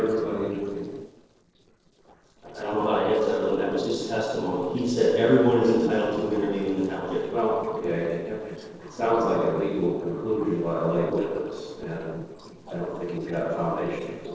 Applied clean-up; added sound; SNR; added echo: neural separator model SepFormer DNS4.